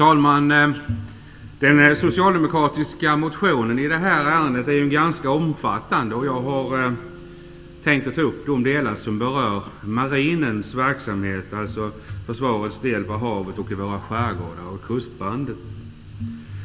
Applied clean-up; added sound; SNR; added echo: none; Electric guitar / Strum; 17 dB; reverberation time 1.5 s.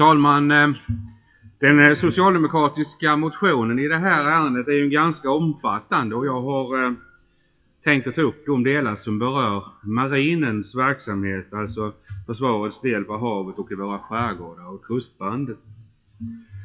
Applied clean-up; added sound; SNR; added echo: classical method WPE with log-MMSE.